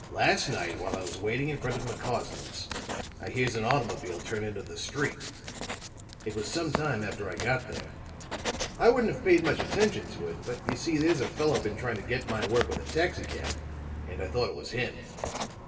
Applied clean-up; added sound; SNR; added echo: none; Writing; 7 dB; reverberation time 1.6 s.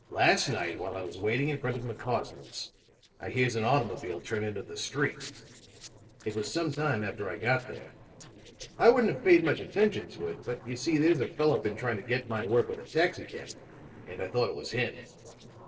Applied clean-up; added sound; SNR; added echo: neural separator model SepFormer DNS4.